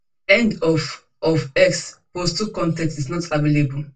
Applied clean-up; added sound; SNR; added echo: none; none; none; reverberation time 0.2 s.